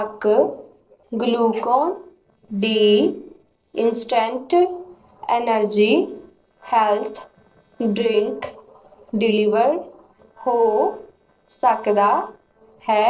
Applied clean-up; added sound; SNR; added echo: neural separator model SepFormer DNS4.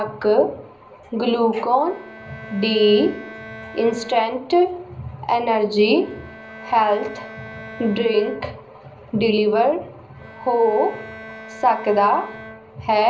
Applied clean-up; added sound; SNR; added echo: none; Bowed string instrument; 19 dB; reverberation time 0.5 s.